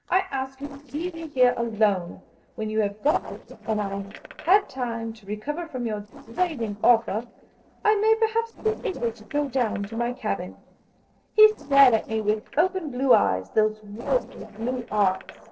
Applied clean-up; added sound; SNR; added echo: neural separator model SepFormer DNS4.